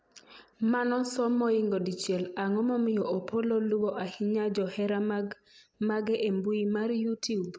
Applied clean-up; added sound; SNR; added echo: none; none; none; none.